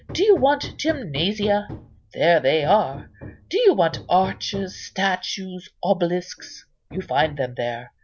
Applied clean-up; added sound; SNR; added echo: none; Hammer; 18 dB; none.